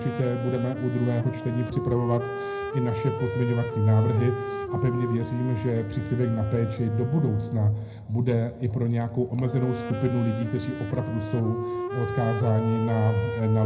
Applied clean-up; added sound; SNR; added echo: none; Wind instrument, woodwind instrument; 8 dB; reverberation time 0.4 s.